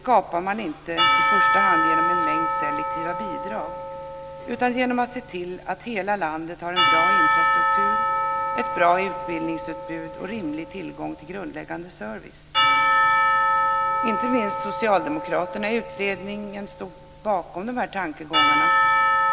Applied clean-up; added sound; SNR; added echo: none; Church bell / Percussion; -4 dB; none.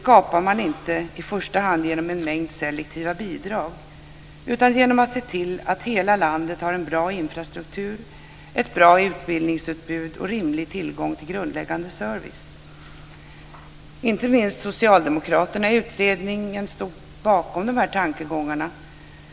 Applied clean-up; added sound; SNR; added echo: none; none; none; none.